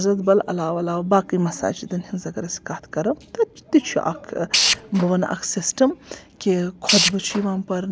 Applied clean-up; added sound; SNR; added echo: none; Tools; 0 dB; none.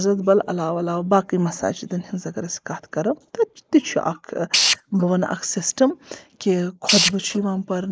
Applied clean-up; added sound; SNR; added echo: neural mask model Resemble Enhance denoiser.